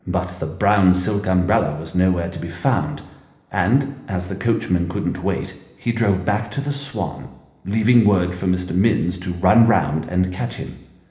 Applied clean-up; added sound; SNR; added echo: none; none; none; reverberation time 1.0 s.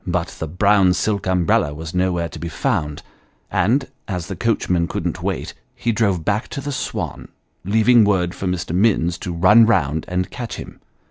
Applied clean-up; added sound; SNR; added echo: none; none; none; none.